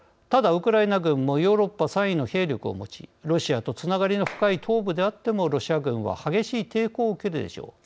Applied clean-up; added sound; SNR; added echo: none; Clapping; 16 dB; none.